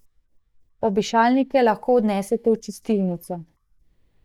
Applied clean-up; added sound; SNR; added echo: neural mask model DeepFilterNet 3.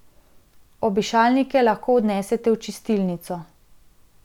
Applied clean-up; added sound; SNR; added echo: none; none; none; none.